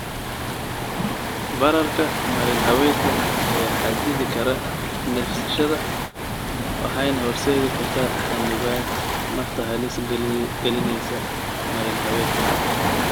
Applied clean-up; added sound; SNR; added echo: none; Waves, surf; -2 dB; none.